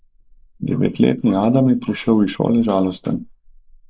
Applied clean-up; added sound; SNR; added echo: neural mask model Resemble Enhance denoiser.